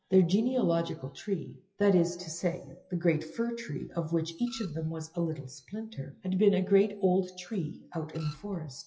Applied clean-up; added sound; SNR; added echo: classical method WPE with log-MMSE.